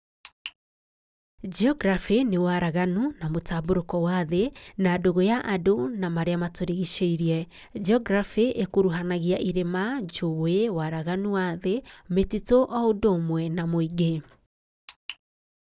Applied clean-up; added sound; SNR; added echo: none; none; none; none.